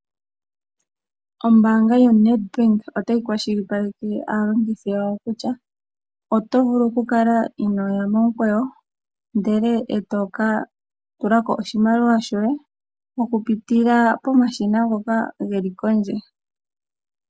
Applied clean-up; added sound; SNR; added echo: none; none; none; none.